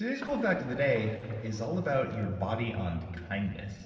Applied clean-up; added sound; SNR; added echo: neural separator model SepFormer DNS4.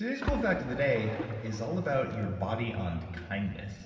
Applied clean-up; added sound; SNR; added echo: none; Splash, splatter; 10 dB; reverberation time 2.6 s.